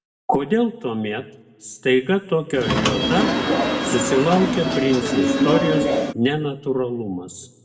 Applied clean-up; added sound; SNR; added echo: none; Subway, metro, underground / Sliding door; -2 dB; reverberation time 0.9 s.